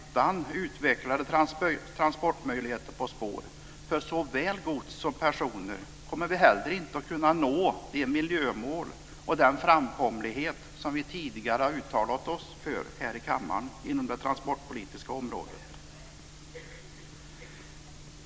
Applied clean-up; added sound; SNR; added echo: none; none; none; none.